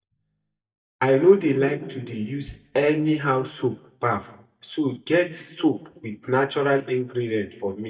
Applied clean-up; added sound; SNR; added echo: neural mask model DeepFilterNet 3.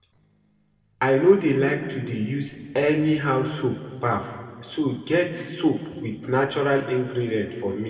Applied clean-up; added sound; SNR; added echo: neural separator model SepFormer DNS4.